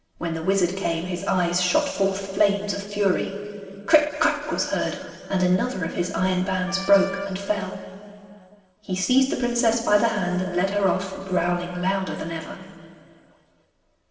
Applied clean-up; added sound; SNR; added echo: none; Wind instrument, woodwind instrument; 15 dB; reverberation time 2.4 s.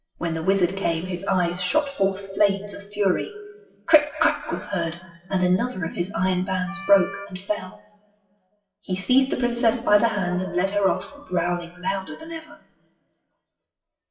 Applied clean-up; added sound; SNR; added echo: classical method WPE with log-MMSE.